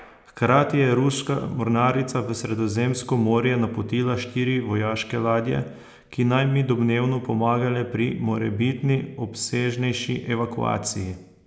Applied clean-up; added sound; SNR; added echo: none; none; none; none.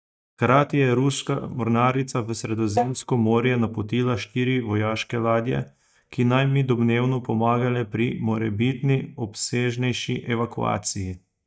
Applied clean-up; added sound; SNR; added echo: neural mask model DeepFilterNet 3.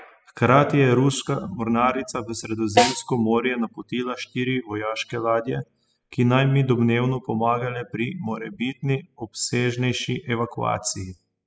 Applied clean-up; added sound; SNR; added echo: classical method spectral subtraction.